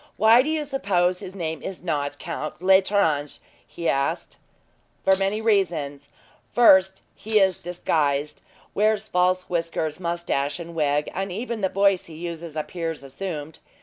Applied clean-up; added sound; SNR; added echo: none; Rattle (instrument); -1 dB; none.